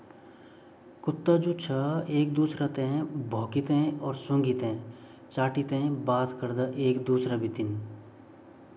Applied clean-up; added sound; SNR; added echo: none; none; none; none.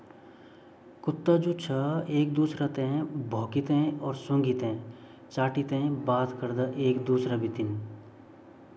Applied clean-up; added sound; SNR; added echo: none; Bowed string instrument; 18 dB; none.